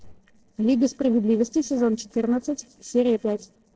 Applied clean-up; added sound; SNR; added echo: neural separator model SepFormer DNS4.